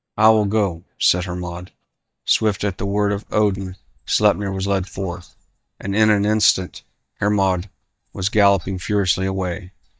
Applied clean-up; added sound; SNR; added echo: neural mask model DeepFilterNet 3.